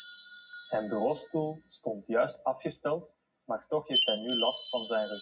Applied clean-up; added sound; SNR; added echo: none; Chime; -1 dB; reverberation time 0.4 s.